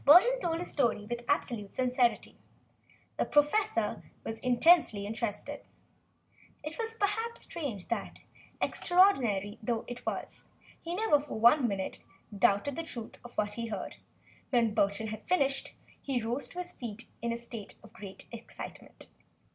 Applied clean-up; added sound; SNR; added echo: none; none; none; none.